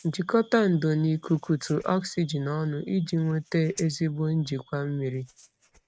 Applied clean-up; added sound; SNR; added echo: neural mask model RNNoise.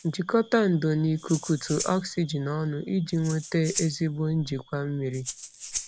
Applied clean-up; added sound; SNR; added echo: none; Rattle (instrument); 13 dB; none.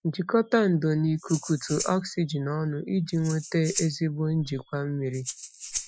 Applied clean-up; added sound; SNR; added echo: classical method Wiener filter.